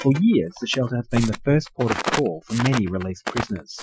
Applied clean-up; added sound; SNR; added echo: classical method Wiener filter.